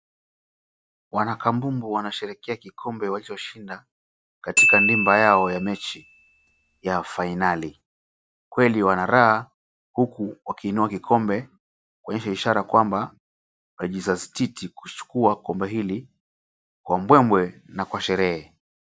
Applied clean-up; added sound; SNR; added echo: none; Glockenspiel; 1 dB; none.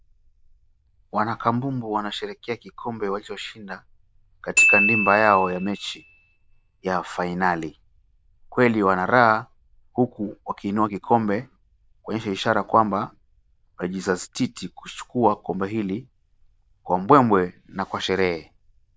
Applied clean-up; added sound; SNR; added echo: neural diffusion model UNIVERSE++.